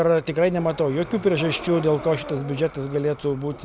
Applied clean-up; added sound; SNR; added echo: none; Breathing; 16 dB; none.